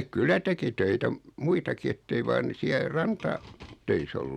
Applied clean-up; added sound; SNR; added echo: none; none; none; none.